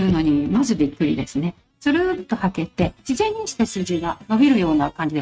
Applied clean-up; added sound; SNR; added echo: neural mask model RNNoise.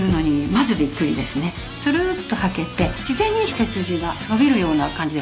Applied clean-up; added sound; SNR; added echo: none; Knock; 16 dB; none.